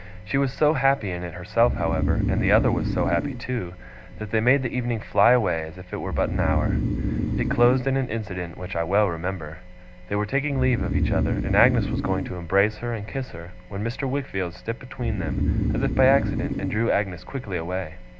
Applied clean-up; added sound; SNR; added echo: none; Breathing; 3 dB; none.